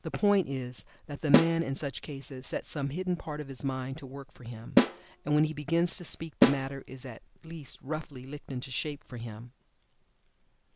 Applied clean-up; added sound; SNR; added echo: none; Snare drum; -2 dB; none.